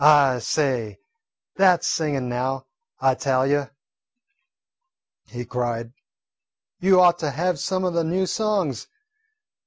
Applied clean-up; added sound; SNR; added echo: none; none; none; none.